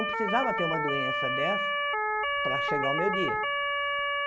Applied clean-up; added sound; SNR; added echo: none; Motor vehicle (road) / Siren; -5 dB; none.